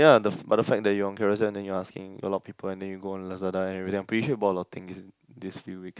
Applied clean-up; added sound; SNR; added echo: none; none; none; none.